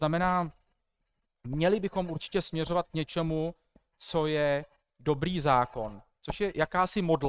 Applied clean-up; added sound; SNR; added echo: neural mask model RNNoise.